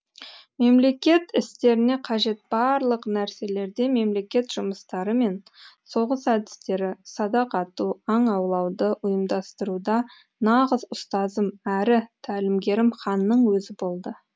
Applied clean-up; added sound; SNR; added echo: none; none; none; none.